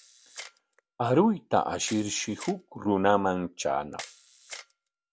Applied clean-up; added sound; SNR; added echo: none; Camera; 20 dB; none.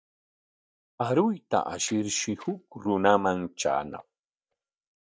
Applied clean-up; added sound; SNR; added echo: neural mask model DeepFilterNet 3.